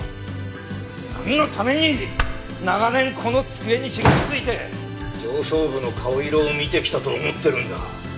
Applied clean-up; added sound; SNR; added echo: none; none; none; none.